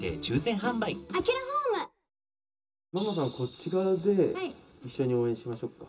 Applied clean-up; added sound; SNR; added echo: none; none; none; reverberation time 0.2 s.